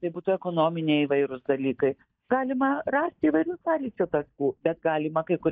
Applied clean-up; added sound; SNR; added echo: neural mask model DeepFilterNet 3.